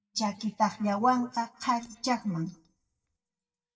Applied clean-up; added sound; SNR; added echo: neural mask model DeepFilterNet 3.